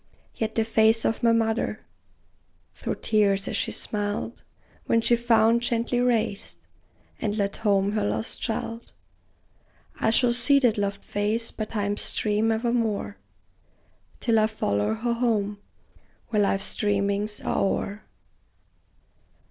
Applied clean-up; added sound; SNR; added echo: none; none; none; none.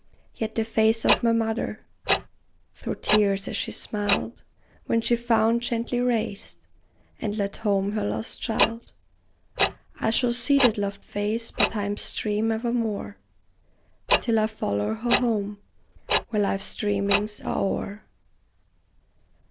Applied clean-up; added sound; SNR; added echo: none; Tick-tock; 4 dB; none.